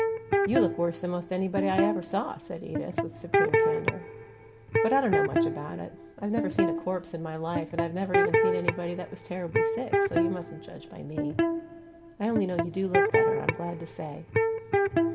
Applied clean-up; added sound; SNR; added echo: none; Electric guitar; -4 dB; none.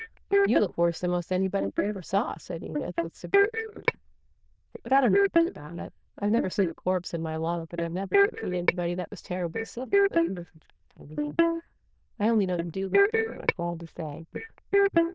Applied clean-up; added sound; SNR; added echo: neural diffusion model UNIVERSE++.